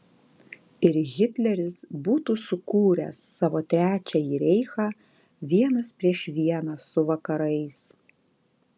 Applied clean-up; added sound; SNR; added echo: none; none; none; none.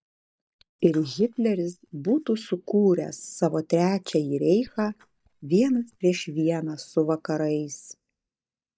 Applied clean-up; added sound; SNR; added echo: neural mask model DeepFilterNet 3.